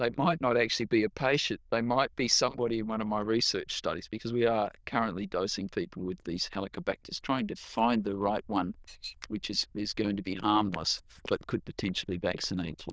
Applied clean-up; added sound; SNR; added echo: neural diffusion model UNIVERSE++.